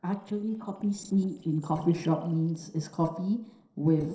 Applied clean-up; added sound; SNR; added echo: neural separator model SepFormer DNS4.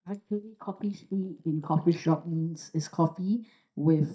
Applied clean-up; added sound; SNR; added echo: neural mask model DeepFilterNet 3.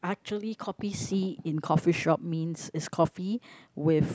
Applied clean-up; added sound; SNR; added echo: none; none; none; none.